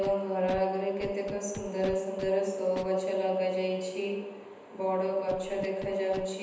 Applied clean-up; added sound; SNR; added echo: none; Scratching (performance technique); 16 dB; reverberation time 1.1 s.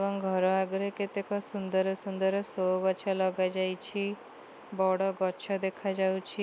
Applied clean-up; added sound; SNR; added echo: none; none; none; none.